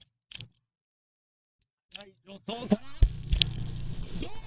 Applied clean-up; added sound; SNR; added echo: neural mask model DeepFilterNet 3.